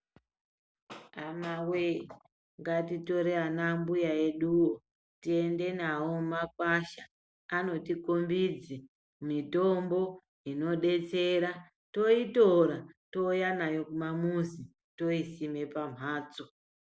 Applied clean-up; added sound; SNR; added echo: none; none; none; none.